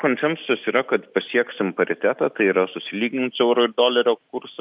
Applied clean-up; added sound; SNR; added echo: none; none; none; none.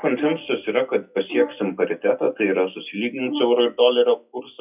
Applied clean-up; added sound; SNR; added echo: classical method WPE with log-MMSE.